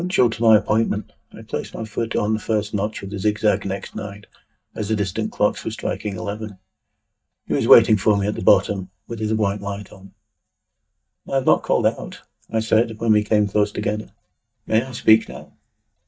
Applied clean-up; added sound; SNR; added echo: neural mask model DeepFilterNet 3.